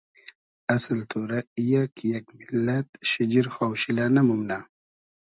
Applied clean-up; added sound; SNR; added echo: none; none; none; none.